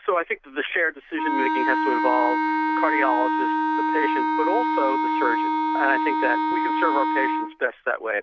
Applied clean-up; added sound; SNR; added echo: none; Wind instrument, woodwind instrument; -3 dB; none.